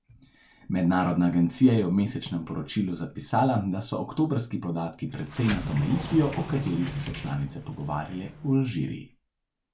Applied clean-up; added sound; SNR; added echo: none; Sliding door; 9 dB; none.